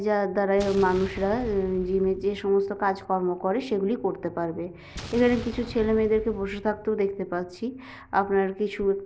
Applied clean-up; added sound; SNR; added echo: none; Explosion; 15 dB; none.